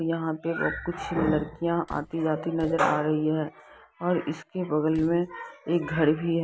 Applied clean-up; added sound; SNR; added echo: none; Slam; 20 dB; none.